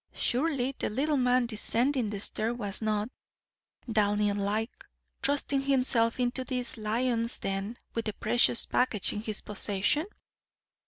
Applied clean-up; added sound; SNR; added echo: none; none; none; none.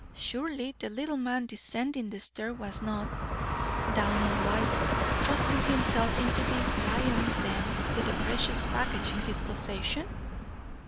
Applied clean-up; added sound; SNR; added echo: none; Train; -3 dB; none.